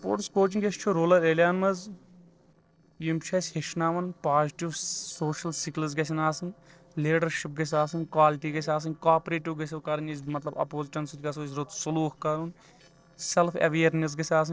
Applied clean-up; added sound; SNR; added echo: neural separator model SepFormer DNS4.